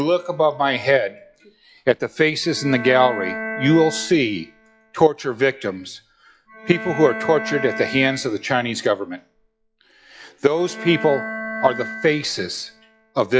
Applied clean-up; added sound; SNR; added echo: classical method log-MMSE.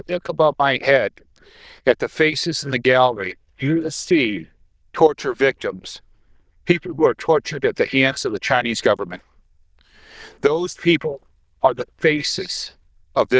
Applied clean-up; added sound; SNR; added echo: neural diffusion model UNIVERSE++.